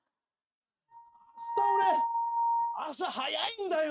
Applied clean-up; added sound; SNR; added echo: neural mask model RNNoise.